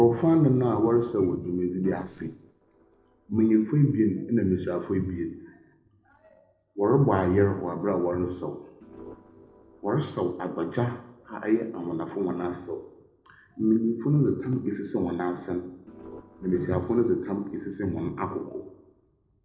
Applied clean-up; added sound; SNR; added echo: neural separator model SepFormer DNS4.